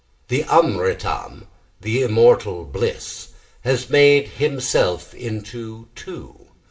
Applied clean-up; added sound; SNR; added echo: none; none; none; reverberation time 0.4 s.